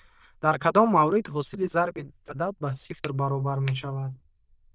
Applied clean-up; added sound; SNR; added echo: neural diffusion model UNIVERSE++.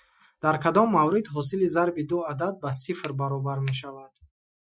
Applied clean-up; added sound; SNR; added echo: classical method Wiener filter.